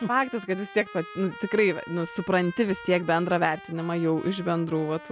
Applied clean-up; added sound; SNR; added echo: none; Trumpet; 17 dB; none.